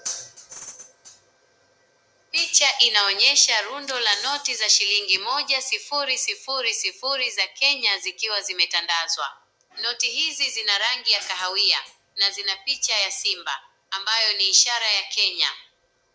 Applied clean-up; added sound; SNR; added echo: none; none; none; none.